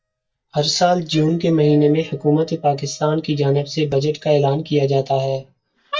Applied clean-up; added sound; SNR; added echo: neural mask model DeepFilterNet 3.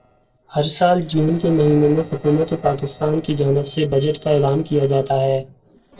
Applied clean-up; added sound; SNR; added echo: neural separator model SepFormer DNS4.